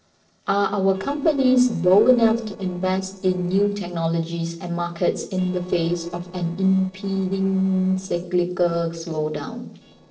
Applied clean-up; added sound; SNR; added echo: neural separator model SepFormer DNS4.